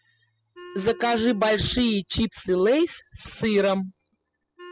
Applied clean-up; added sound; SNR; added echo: classical method spectral subtraction.